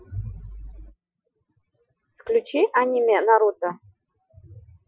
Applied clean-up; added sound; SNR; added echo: classical method Wiener filter.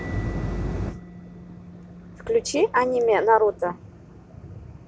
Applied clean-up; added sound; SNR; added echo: none; Mallet percussion; 19 dB; none.